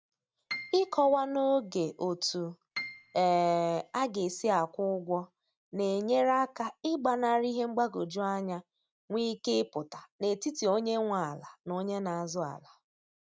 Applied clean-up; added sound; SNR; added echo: none; Piano; 15 dB; none.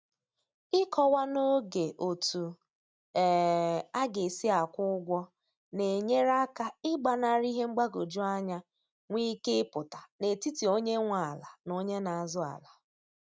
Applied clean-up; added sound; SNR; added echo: none; none; none; none.